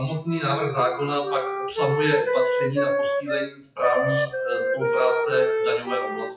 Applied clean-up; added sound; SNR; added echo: classical method WPE with log-MMSE.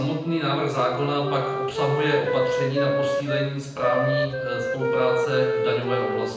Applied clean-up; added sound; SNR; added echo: none; Wind instrument, woodwind instrument; 1 dB; reverberation time 0.9 s.